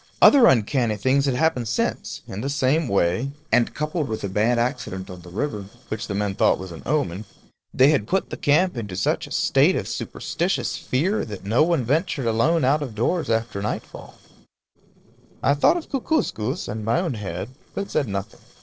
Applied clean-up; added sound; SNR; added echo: neural separator model SepFormer DNS4.